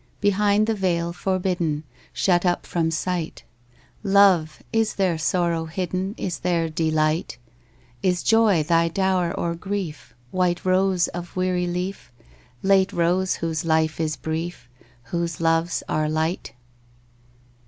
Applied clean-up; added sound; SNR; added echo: none; none; none; none.